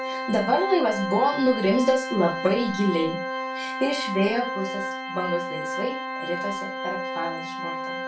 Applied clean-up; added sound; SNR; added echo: none; Organ; 5 dB; reverberation time 0.3 s.